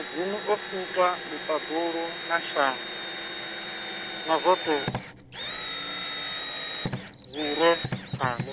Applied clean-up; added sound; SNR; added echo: none; Drill; 5 dB; none.